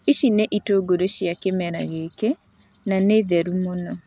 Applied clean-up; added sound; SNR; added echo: none; none; none; none.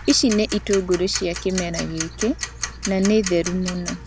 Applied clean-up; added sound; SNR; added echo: none; Tick-tock; 9 dB; none.